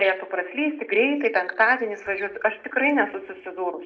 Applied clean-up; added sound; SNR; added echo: neural separator model SepFormer DNS4.